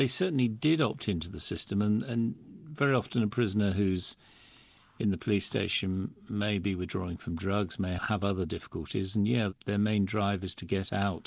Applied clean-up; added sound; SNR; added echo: none; none; none; none.